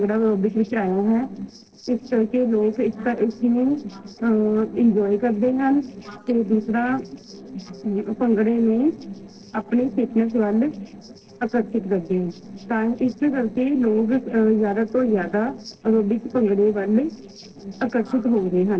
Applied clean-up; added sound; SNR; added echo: neural separator model SepFormer DNS4.